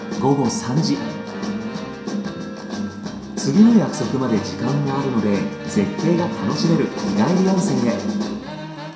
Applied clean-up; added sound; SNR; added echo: none; Wind instrument, woodwind instrument; 18 dB; reverberation time 0.7 s.